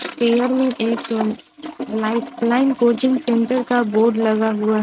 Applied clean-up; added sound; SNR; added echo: neural mask model RNNoise.